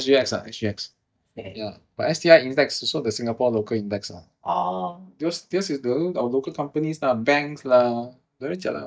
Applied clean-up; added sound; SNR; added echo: neural mask model DeepFilterNet 3.